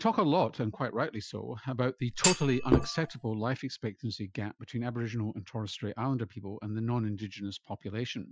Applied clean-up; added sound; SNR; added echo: classical method Wiener filter.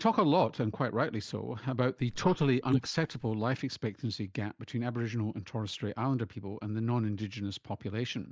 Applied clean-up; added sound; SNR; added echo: neural mask model Resemble Enhance denoiser.